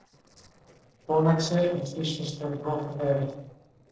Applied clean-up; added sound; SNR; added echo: neural separator model SepFormer DNS4.